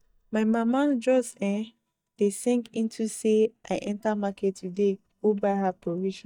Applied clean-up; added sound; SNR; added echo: neural mask model DeepFilterNet 3.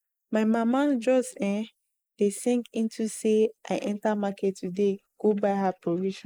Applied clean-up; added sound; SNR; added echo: neural mask model Resemble Enhance denoiser.